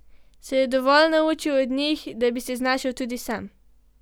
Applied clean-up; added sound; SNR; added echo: none; none; none; none.